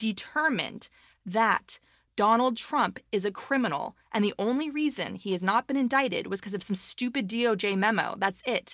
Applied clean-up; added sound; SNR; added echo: none; none; none; none.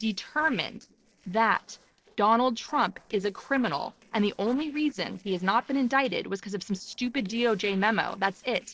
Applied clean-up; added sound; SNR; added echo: neural separator model SepFormer DNS4.